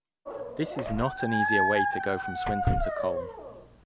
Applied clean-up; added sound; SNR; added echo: none; Dog + Door / Car; -3 dB; none.